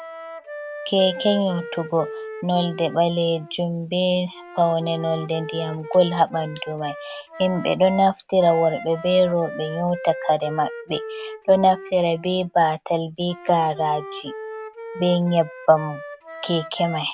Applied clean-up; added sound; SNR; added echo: none; Wind instrument, woodwind instrument; 14 dB; none.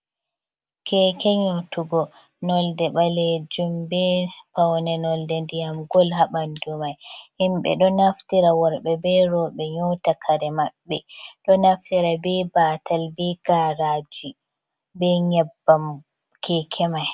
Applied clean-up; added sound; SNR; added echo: none; none; none; none.